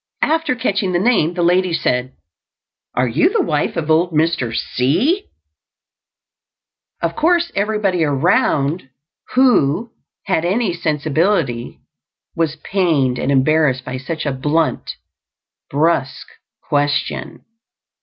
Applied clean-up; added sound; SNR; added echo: none; none; none; none.